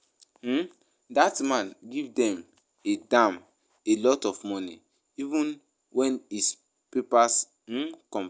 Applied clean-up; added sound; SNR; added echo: none; none; none; none.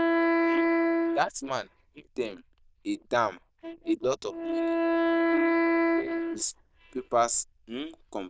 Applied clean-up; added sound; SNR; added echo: neural diffusion model UNIVERSE++.